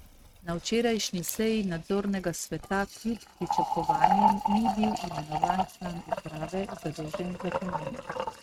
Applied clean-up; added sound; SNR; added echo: neural mask model RNNoise.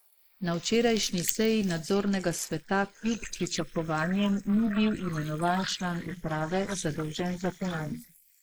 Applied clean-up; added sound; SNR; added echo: neural mask model Resemble Enhance denoiser.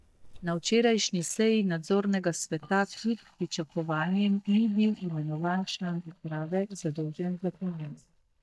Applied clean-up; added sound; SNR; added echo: neural mask model DeepFilterNet 3.